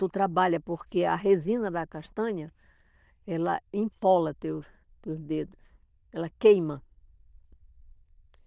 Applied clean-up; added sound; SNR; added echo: neural diffusion model UNIVERSE++.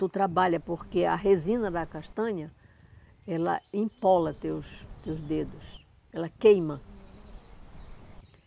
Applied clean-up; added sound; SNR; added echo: none; Bird; 19 dB; none.